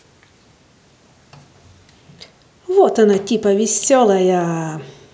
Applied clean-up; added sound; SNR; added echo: none; none; none; none.